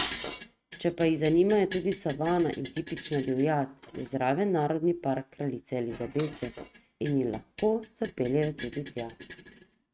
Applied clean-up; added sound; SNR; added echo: neural mask model RNNoise.